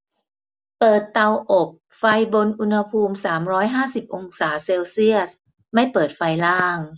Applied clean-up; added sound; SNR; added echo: none; none; none; none.